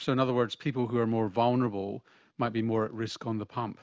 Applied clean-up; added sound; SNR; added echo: none; none; none; none.